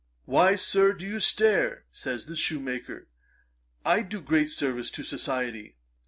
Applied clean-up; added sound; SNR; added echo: none; none; none; none.